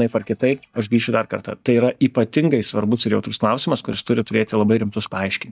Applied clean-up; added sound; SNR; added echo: neural mask model DeepFilterNet 3.